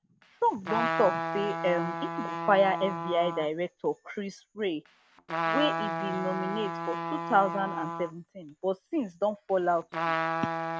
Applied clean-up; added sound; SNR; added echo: none; Trumpet; 4 dB; none.